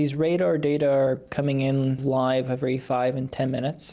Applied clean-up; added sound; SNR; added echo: none; none; none; none.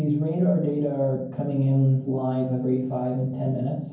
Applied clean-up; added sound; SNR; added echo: none; none; none; reverberation time 0.9 s.